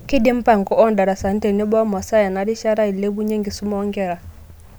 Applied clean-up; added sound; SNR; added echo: none; none; none; none.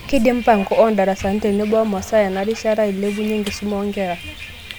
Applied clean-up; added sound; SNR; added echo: none; Bus; 17 dB; none.